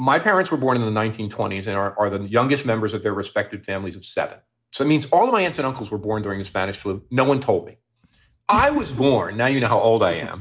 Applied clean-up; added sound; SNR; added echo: none; none; none; none.